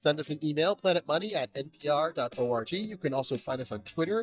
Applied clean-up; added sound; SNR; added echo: neural mask model DeepFilterNet 3.